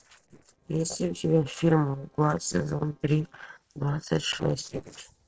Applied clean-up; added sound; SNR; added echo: neural separator model SepFormer DNS4.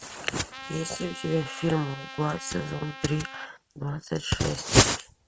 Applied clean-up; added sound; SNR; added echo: none; Trumpet; 14 dB; none.